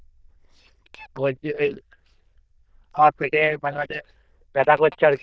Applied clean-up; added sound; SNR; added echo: neural diffusion model UNIVERSE++.